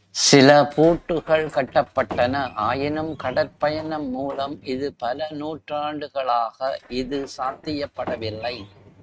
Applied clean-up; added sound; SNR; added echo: neural mask model RNNoise.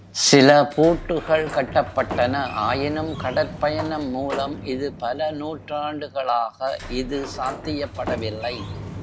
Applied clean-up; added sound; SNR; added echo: none; Sliding door; 12 dB; none.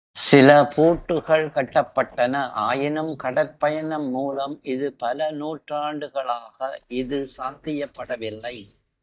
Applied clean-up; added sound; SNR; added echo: neural mask model DeepFilterNet 3.